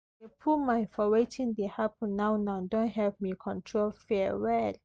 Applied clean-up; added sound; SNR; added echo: none; none; none; none.